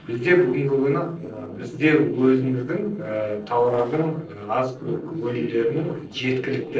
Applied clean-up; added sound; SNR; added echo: neural separator model SepFormer DNS4.